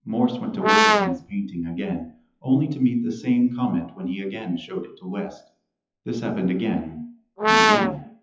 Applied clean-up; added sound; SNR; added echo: classical method WPE with log-MMSE.